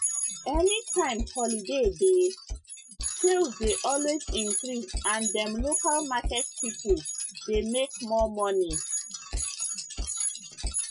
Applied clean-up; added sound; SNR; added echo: classical method Wiener filter.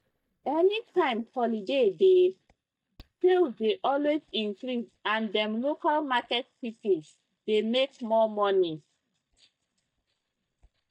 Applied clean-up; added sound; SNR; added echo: neural mask model DeepFilterNet 3.